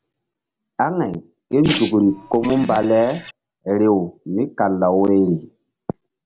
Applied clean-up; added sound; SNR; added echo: none; Printer; 11 dB; none.